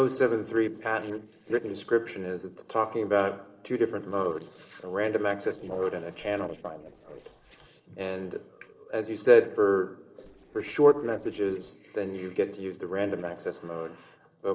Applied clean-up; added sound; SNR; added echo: neural separator model SepFormer DNS4.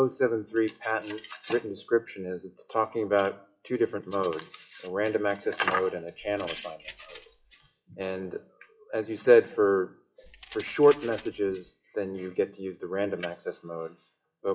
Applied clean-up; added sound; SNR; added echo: classical method WPE with log-MMSE.